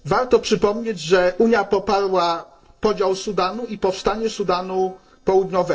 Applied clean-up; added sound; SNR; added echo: neural separator model SepFormer DNS4.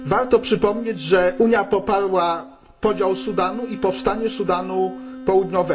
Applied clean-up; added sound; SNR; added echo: none; Wind instrument, woodwind instrument; 14 dB; reverberation time 0.4 s.